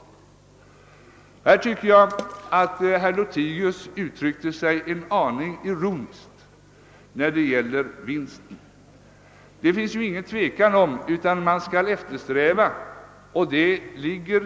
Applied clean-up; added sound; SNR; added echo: none; Water / Splash, splatter; 19 dB; none.